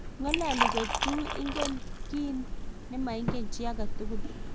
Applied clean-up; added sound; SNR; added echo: none; Liquid; -3 dB; none.